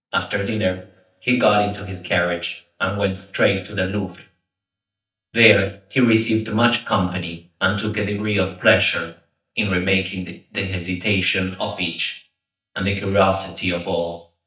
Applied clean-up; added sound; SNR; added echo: neural mask model DeepFilterNet 3.